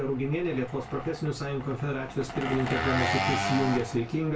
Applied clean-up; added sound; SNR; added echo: none; Engine; 4 dB; reverberation time 0.2 s.